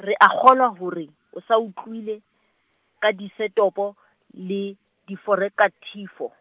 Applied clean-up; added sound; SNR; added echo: none; none; none; none.